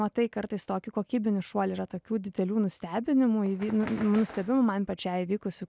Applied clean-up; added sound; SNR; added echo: none; Bird; 18 dB; none.